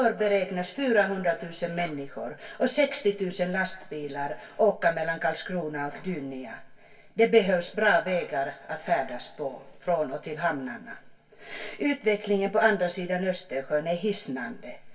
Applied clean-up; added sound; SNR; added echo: none; none; none; reverberation time 0.2 s.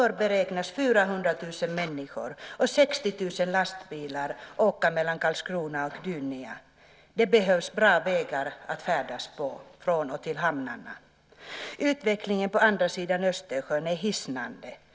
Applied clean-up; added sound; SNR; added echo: none; none; none; none.